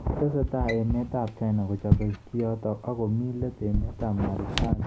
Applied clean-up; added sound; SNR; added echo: none; Drawer open or close; 6 dB; none.